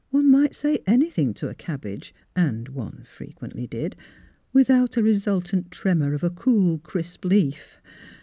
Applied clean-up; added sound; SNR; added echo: none; none; none; none.